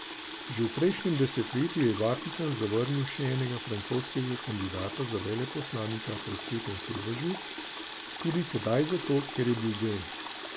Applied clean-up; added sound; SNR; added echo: none; Water tap, faucet; 9 dB; none.